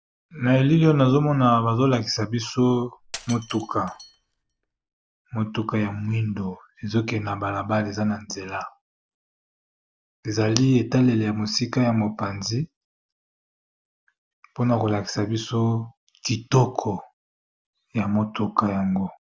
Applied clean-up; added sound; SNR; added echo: none; Shatter; 20 dB; none.